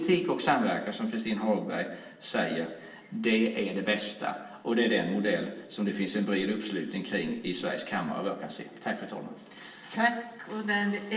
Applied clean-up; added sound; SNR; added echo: none; none; none; reverberation time 0.8 s.